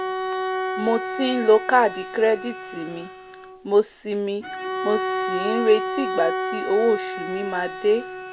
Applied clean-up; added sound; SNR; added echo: none; Bowed string instrument; 8 dB; none.